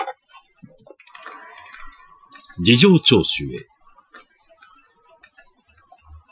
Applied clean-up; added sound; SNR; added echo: classical method Wiener filter.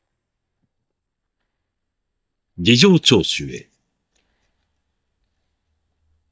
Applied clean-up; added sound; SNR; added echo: neural mask model DeepFilterNet 3.